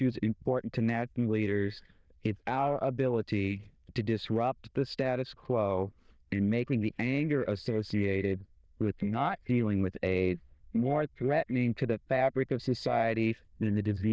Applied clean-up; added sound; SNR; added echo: neural diffusion model UNIVERSE++.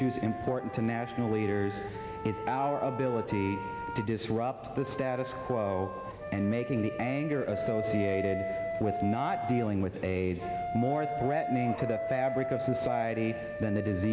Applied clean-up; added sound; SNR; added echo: none; Wind instrument, woodwind instrument; 6 dB; none.